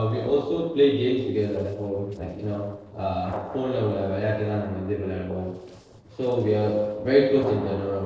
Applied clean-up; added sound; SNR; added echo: neural separator model SepFormer DNS4.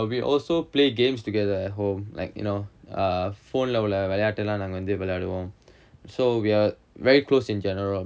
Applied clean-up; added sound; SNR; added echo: none; none; none; none.